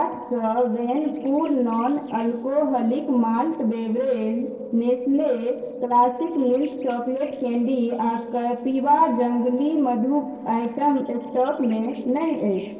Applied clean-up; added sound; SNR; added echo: neural separator model SepFormer DNS4.